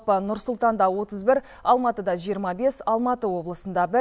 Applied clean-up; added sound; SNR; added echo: none; none; none; none.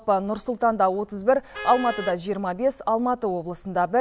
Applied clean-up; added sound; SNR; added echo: none; Vehicle horn, car horn, honking; 17 dB; none.